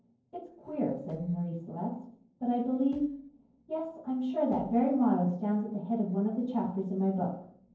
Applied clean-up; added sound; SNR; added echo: neural separator model SepFormer DNS4.